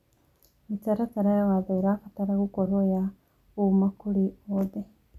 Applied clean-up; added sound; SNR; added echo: none; none; none; none.